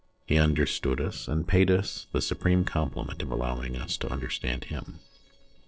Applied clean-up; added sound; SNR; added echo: neural separator model SepFormer DNS4.